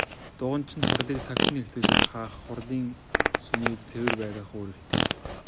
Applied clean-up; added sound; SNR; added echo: none; Fart; -5 dB; none.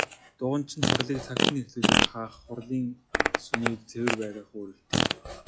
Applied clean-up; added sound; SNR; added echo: classical method log-MMSE.